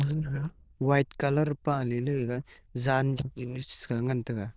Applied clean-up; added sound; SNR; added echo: neural diffusion model UNIVERSE++.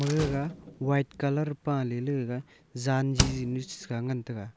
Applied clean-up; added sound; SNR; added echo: none; Slam; 8 dB; none.